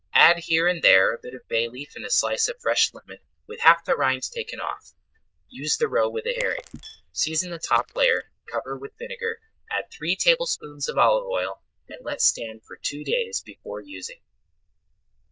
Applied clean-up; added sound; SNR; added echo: neural diffusion model UNIVERSE++.